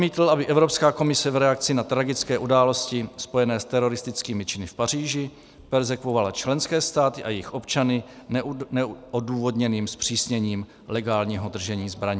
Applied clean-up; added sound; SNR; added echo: none; none; none; none.